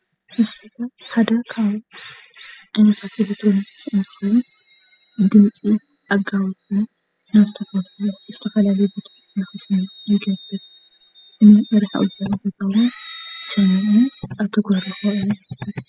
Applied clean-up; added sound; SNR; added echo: classical method spectral subtraction.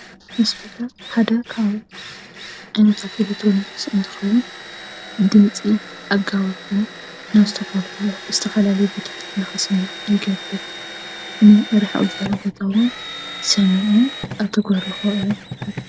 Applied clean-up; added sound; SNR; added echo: none; Drill; 14 dB; none.